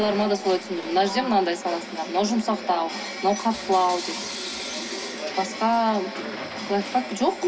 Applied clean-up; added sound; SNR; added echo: none; Coin (dropping) / Bell; 15 dB; reverberation time 2.3 s.